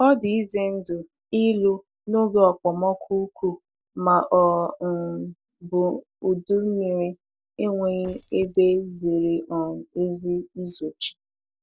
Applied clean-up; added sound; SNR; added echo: neural separator model SepFormer DNS4.